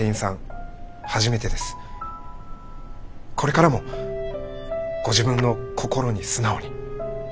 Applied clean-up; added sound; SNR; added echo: none; Clapping; 17 dB; none.